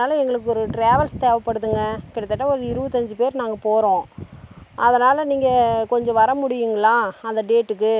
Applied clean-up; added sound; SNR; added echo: none; none; none; none.